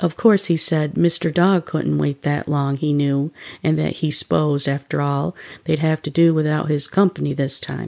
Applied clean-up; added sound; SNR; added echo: none; none; none; none.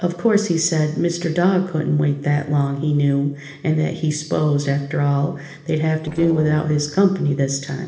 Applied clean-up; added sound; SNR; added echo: neural separator model SepFormer DNS4.